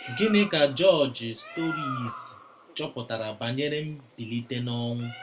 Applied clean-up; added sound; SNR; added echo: none; Bird; 14 dB; reverberation time 0.2 s.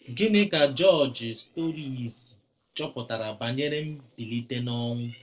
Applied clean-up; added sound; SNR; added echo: neural separator model SepFormer DNS4.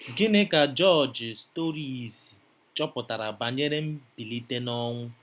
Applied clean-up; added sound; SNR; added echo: none; none; none; none.